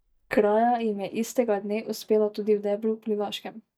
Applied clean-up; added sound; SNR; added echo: neural mask model DeepFilterNet 3.